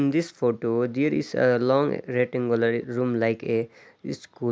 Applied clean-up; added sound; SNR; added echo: none; none; none; none.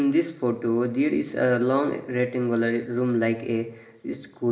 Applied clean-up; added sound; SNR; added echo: none; none; none; reverberation time 0.9 s.